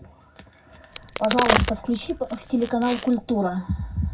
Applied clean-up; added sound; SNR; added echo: none; Crack; 3 dB; reverberation time 0.3 s.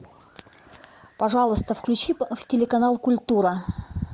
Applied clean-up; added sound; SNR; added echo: none; none; none; none.